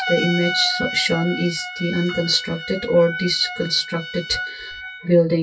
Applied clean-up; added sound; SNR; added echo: classical method WPE with log-MMSE.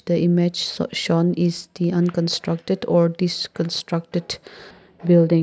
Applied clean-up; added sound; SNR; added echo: none; none; none; none.